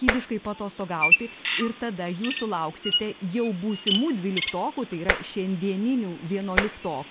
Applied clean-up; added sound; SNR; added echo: none; Tap + Bird vocalization, bird call, bird song; 1 dB; none.